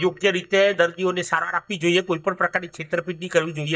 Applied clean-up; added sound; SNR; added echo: neural mask model DeepFilterNet 3.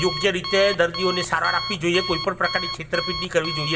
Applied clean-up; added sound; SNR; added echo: none; Alarm; 7 dB; reverberation time 2.5 s.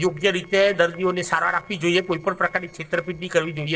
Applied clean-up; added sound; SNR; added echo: neural separator model SepFormer DNS4.